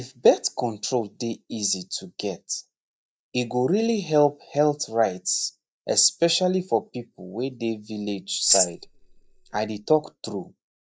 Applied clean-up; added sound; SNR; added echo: neural mask model DeepFilterNet 3.